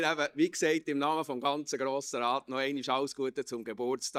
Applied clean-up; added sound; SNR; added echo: neural mask model DeepFilterNet 3.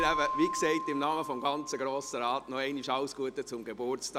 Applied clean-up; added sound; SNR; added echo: none; Keyboard (musical); 7 dB; none.